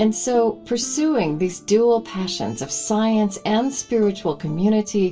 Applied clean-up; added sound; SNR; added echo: none; none; none; reverberation time 0.2 s.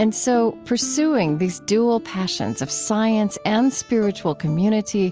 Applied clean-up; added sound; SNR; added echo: none; none; none; none.